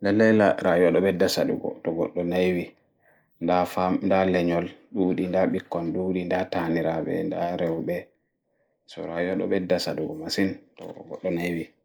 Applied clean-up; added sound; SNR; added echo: neural mask model Resemble Enhance denoiser.